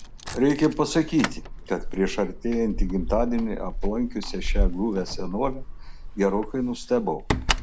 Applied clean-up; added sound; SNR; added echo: none; Keys jangling; 3 dB; none.